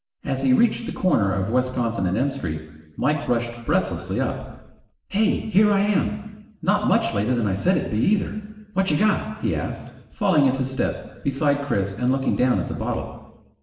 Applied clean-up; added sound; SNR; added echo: none; none; none; reverberation time 1.0 s.